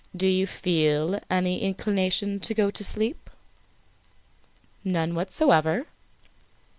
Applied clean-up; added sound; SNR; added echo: none; none; none; none.